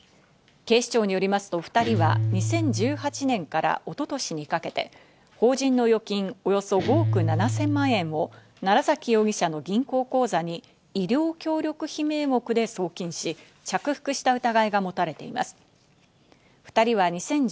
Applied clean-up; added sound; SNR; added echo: none; Guitar; 3 dB; none.